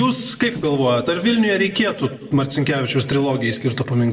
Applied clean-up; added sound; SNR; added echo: neural separator model SepFormer DNS4.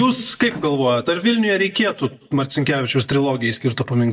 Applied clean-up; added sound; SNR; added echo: neural mask model DeepFilterNet 3.